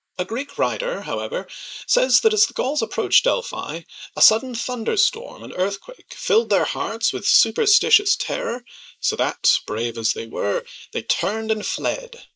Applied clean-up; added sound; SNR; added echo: neural mask model Resemble Enhance denoiser.